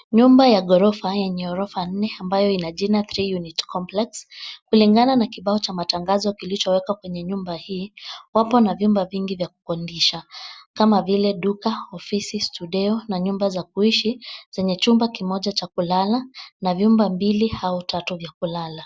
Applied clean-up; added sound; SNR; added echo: none; none; none; none.